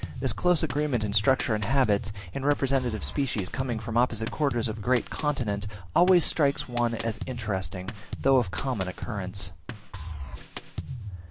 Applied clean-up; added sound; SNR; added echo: none; Drum kit; 10 dB; none.